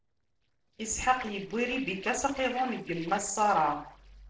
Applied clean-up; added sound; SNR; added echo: neural separator model SepFormer DNS4.